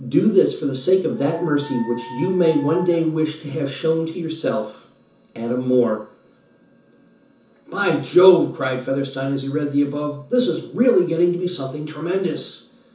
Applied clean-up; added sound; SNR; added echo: none; Dog; 16 dB; reverberation time 0.9 s.